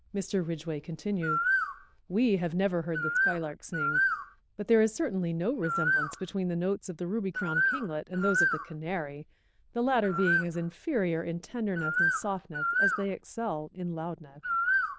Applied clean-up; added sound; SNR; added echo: neural diffusion model UNIVERSE++.